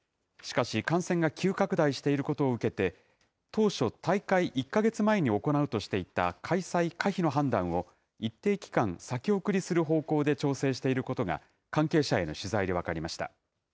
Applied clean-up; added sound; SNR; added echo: none; none; none; none.